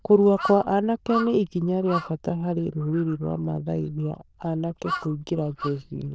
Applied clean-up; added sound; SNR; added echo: neural diffusion model UNIVERSE++.